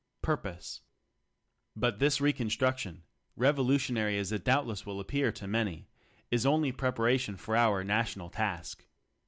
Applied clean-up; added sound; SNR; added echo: none; none; none; none.